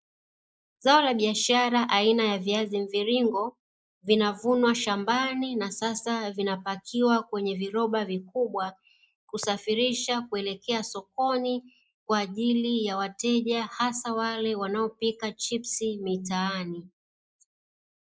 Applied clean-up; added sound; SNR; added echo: neural mask model Resemble Enhance denoiser.